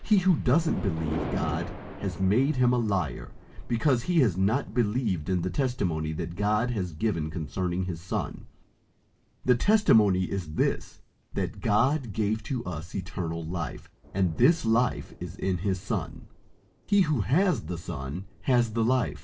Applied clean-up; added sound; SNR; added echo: none; Thunder; 17 dB; reverberation time 0.2 s.